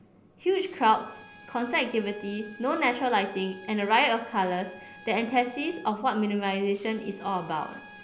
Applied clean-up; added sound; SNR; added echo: none; Bowed string instrument; 20 dB; none.